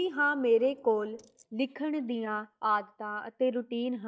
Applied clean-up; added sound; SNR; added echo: neural mask model DeepFilterNet 3.